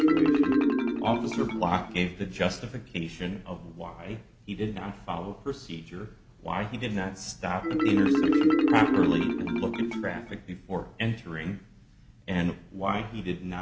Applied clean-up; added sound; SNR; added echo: none; Marimba, xylophone; -3 dB; none.